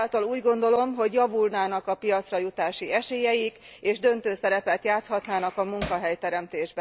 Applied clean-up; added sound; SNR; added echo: none; Hammer; 10 dB; none.